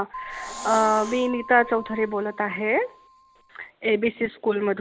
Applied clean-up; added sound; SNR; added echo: none; Hiss + Keyboard (musical); 15 dB; none.